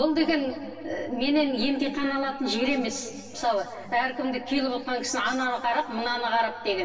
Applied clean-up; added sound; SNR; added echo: none; none; none; reverberation time 2.4 s.